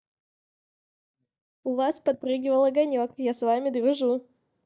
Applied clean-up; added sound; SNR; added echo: neural mask model DeepFilterNet 3.